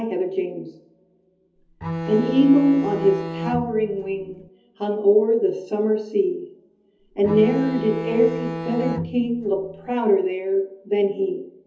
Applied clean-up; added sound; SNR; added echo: none; Bowed string instrument; 8 dB; reverberation time 1.2 s.